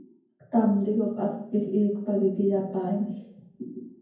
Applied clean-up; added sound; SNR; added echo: none; none; none; reverberation time 0.9 s.